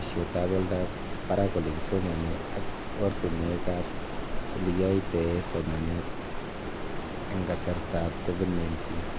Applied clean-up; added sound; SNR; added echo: none; Stream; 2 dB; none.